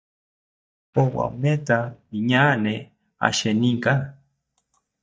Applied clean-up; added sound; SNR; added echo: neural mask model DeepFilterNet 3.